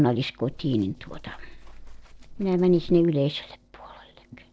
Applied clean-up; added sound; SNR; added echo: neural separator model SepFormer DNS4.